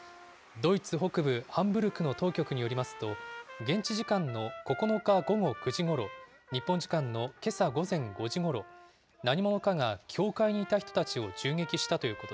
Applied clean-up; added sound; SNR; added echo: none; Trumpet; 17 dB; none.